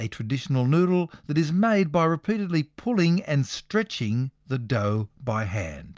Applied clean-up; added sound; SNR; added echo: none; none; none; none.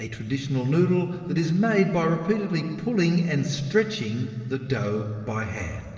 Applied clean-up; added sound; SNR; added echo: none; none; none; reverberation time 2.9 s.